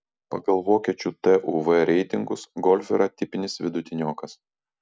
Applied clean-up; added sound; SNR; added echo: none; none; none; none.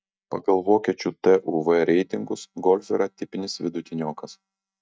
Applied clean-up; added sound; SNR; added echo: neural mask model DeepFilterNet 3.